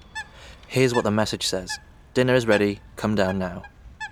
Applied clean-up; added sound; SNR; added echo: none; Bird; 16 dB; none.